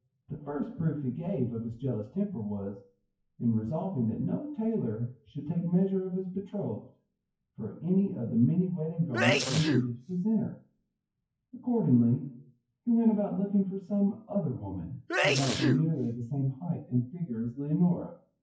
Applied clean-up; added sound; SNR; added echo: classical method WPE with log-MMSE.